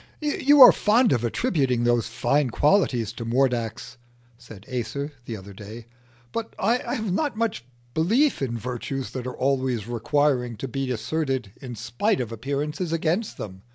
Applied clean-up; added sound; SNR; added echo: none; none; none; none.